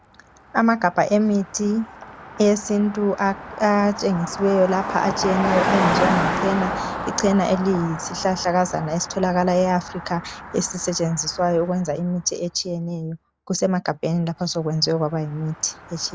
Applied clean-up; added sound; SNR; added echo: none; Car passing by; 8 dB; none.